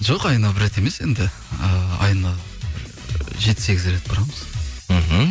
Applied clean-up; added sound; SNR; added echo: none; none; none; none.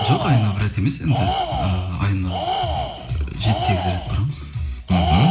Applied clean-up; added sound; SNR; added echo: none; Tools; 6 dB; reverberation time 0.4 s.